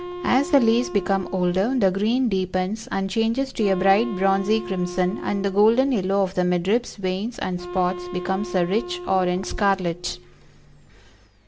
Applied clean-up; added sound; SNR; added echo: none; Wind instrument, woodwind instrument; 13 dB; none.